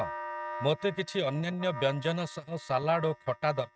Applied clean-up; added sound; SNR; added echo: neural mask model RNNoise.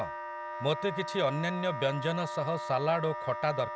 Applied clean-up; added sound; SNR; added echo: none; Wind instrument, woodwind instrument; 7 dB; none.